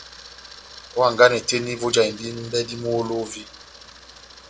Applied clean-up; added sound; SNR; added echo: none; Camera; 20 dB; none.